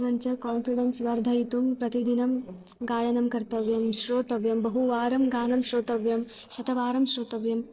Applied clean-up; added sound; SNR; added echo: neural separator model SepFormer DNS4.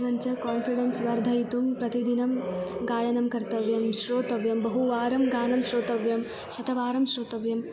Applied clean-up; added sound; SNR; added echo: none; Piano; 20 dB; none.